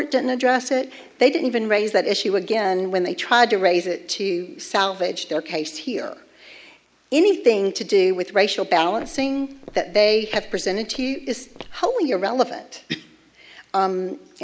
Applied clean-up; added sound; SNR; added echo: neural mask model Resemble Enhance denoiser.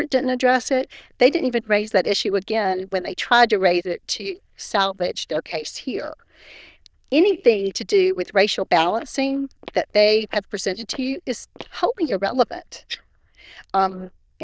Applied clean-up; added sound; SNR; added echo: neural diffusion model UNIVERSE++.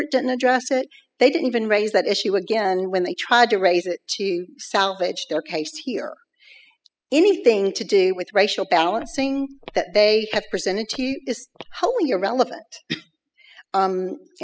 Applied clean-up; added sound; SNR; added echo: classical method spectral subtraction.